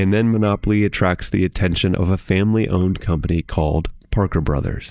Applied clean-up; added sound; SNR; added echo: neural mask model DeepFilterNet 3.